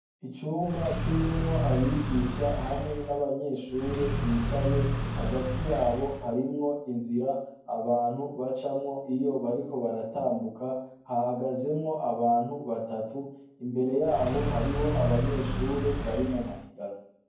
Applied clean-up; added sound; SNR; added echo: none; Car; 0 dB; reverberation time 0.9 s.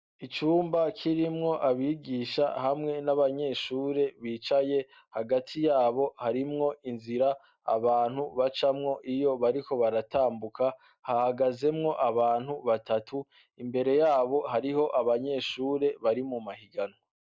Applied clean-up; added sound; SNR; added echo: none; none; none; none.